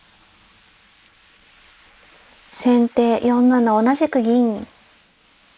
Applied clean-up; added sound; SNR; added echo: neural mask model Resemble Enhance denoiser.